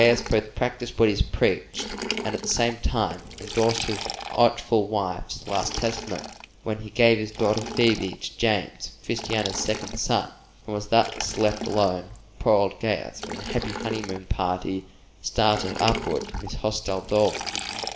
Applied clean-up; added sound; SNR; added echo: none; Liquid; 11 dB; reverberation time 0.6 s.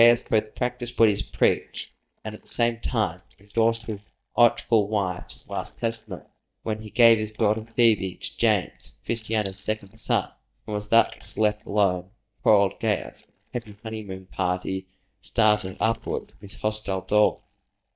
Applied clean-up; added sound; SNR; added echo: neural mask model DeepFilterNet 3.